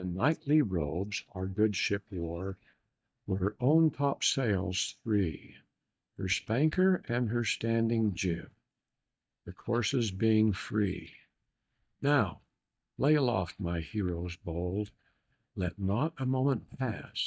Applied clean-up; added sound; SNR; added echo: neural mask model DeepFilterNet 3.